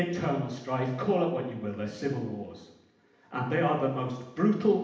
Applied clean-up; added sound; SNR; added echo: none; none; none; reverberation time 0.8 s.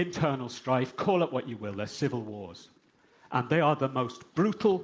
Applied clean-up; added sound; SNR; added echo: none; none; none; none.